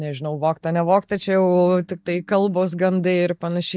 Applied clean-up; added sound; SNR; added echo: neural mask model DeepFilterNet 3.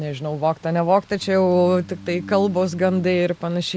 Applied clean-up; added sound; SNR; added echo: none; Organ; 17 dB; none.